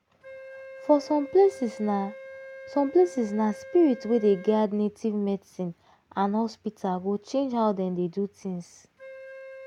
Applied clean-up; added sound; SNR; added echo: none; Wind instrument, woodwind instrument; 19 dB; none.